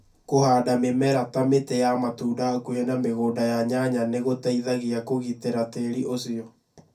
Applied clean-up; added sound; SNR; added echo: none; none; none; reverberation time 0.3 s.